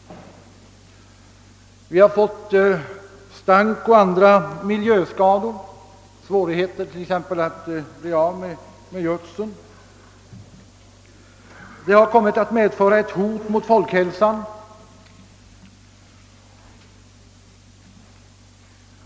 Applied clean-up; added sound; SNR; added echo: none; none; none; none.